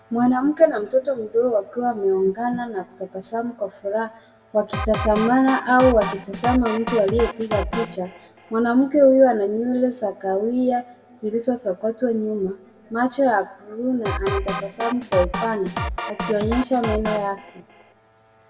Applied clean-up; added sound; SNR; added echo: none; Drum kit; 7 dB; reverberation time 0.6 s.